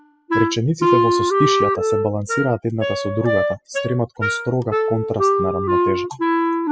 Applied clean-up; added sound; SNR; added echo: classical method spectral subtraction.